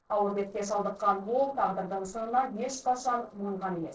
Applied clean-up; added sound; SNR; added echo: neural separator model SepFormer DNS4.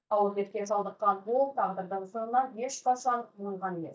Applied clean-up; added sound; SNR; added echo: neural mask model DeepFilterNet 3.